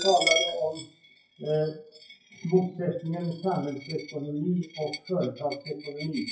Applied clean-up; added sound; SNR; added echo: classical method WPE with log-MMSE.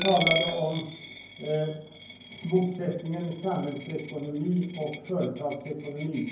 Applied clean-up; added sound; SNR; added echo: none; Coin (dropping); 6 dB; reverberation time 0.9 s.